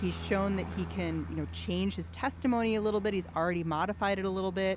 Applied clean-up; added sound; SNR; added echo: none; Aircraft; 11 dB; none.